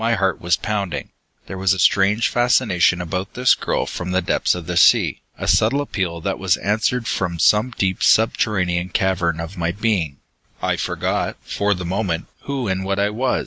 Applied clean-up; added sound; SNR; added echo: none; none; none; none.